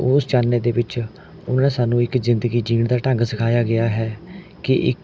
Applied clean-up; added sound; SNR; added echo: none; none; none; none.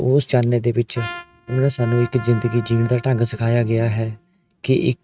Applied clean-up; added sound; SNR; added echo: neural mask model RNNoise.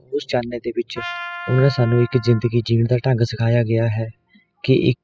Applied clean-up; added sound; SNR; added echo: classical method spectral subtraction.